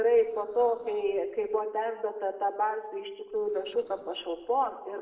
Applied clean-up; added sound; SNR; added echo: neural separator model SepFormer DNS4.